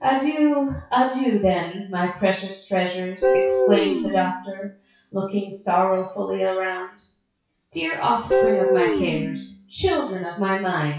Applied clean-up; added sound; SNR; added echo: classical method WPE with log-MMSE.